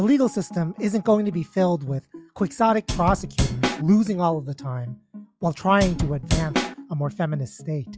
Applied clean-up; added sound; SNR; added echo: classical method log-MMSE.